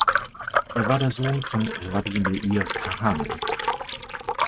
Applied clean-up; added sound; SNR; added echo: neural mask model RNNoise.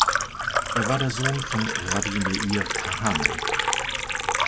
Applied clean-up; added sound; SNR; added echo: none; Liquid; -3 dB; none.